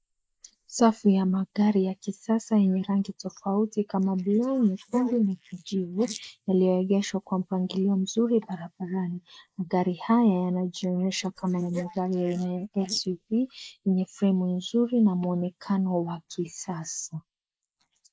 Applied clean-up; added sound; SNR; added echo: neural mask model Resemble Enhance denoiser.